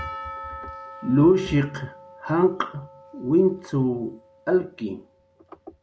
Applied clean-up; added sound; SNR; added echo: none; Percussion; 17 dB; none.